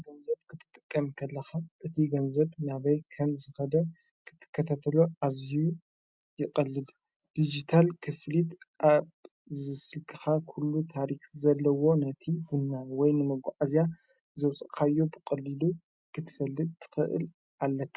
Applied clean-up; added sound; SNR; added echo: none; none; none; none.